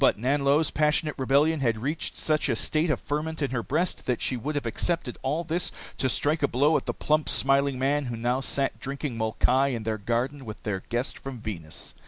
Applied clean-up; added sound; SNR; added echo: none; none; none; none.